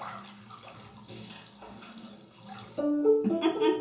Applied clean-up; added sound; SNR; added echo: none; none; none; reverberation time 0.6 s.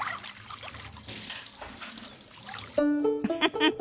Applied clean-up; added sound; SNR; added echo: none; none; none; none.